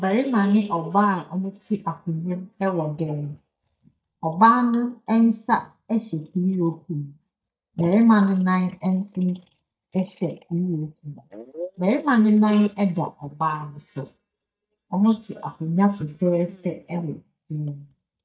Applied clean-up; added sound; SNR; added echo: neural mask model DeepFilterNet 3.